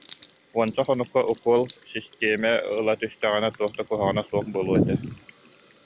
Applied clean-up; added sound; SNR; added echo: none; Sink (filling or washing) / Water tap, faucet; 19 dB; none.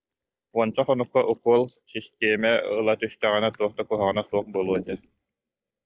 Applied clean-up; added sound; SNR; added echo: neural mask model DeepFilterNet 3.